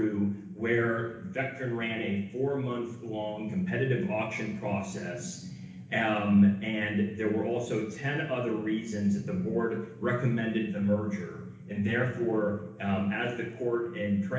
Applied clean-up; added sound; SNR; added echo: none; none; none; reverberation time 1.0 s.